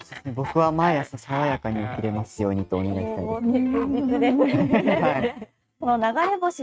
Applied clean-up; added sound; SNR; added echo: neural mask model RNNoise.